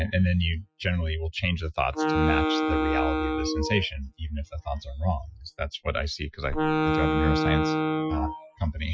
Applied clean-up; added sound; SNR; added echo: classical method Wiener filter.